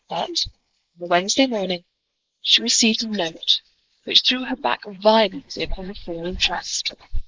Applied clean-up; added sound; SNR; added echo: neural mask model Resemble Enhance denoiser.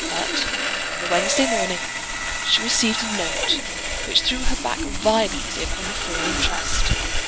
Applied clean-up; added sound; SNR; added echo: none; Crumpling, crinkling + Sawing; -1 dB; none.